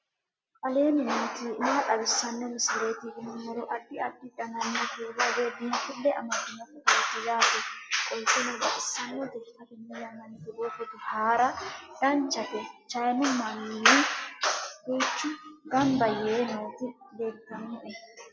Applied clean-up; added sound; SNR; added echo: none; none; none; none.